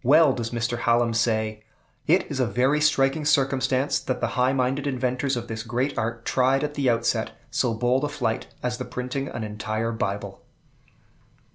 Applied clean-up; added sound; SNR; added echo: none; none; none; none.